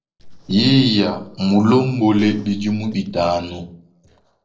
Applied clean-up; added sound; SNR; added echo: neural separator model SepFormer DNS4.